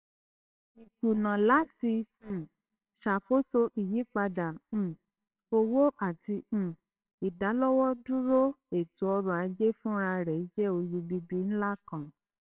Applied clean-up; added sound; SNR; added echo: neural separator model SepFormer WHAMR!.